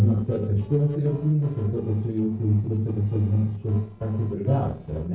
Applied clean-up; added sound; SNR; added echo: neural separator model SepFormer DNS4.